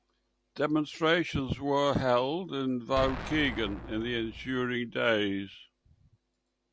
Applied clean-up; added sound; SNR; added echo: none; Explosion; 11 dB; none.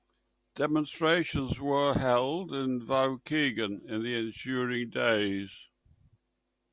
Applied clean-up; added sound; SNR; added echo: none; none; none; none.